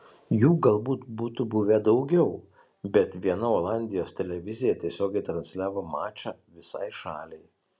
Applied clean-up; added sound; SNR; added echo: none; none; none; none.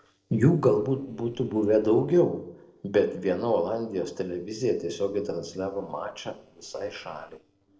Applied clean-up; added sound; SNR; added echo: neural separator model SepFormer DNS4.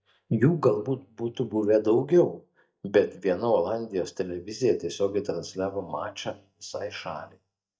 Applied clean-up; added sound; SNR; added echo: neural mask model DeepFilterNet 3.